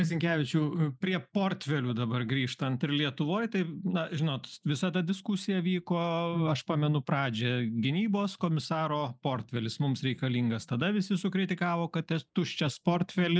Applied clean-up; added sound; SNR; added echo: neural mask model Resemble Enhance denoiser.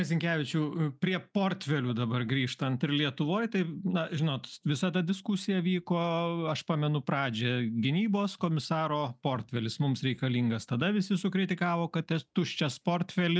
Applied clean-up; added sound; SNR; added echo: none; none; none; none.